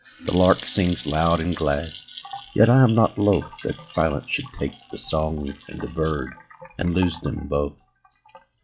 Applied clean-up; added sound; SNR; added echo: classical method log-MMSE.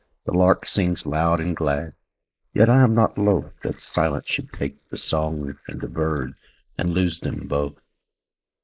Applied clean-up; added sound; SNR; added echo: neural mask model Resemble Enhance denoiser.